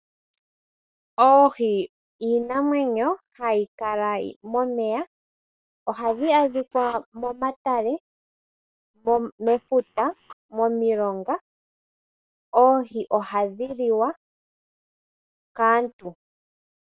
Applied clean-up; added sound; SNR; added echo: neural separator model SepFormer WHAM!.